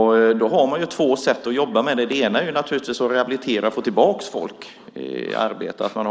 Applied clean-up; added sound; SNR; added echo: none; none; none; none.